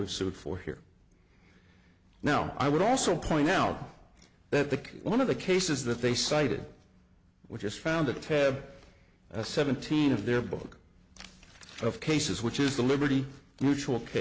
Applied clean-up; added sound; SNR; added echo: none; none; none; none.